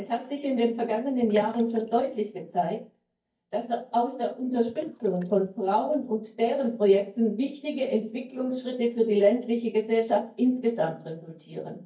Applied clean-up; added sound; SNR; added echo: neural mask model DeepFilterNet 3.